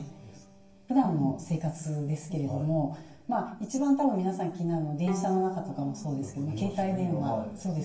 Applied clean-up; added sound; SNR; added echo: none; Bowed string instrument; 19 dB; reverberation time 0.9 s.